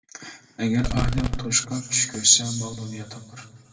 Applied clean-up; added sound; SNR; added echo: none; Fireworks; 2 dB; reverberation time 1.9 s.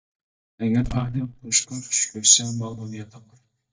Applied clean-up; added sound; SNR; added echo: neural mask model DeepFilterNet 3.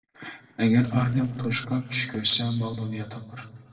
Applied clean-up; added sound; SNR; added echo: neural separator model SepFormer DNS4.